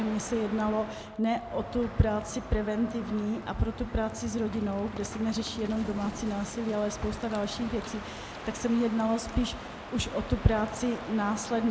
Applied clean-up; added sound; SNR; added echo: none; Crow; 11 dB; none.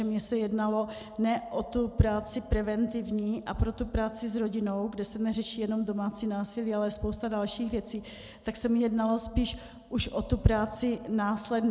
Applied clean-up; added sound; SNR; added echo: none; none; none; none.